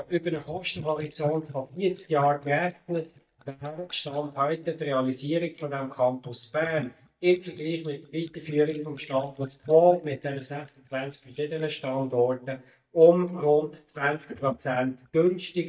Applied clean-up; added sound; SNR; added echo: neural mask model DeepFilterNet 3.